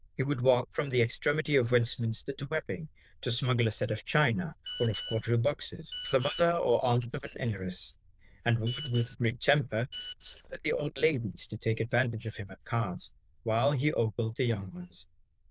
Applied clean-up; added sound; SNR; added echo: neural diffusion model UNIVERSE++.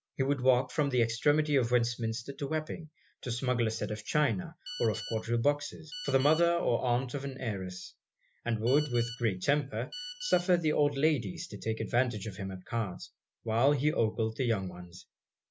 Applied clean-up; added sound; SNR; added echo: none; Telephone; 14 dB; none.